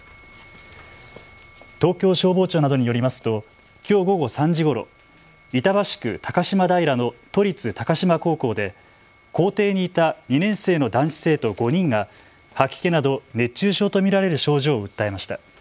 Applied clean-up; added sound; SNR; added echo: none; none; none; none.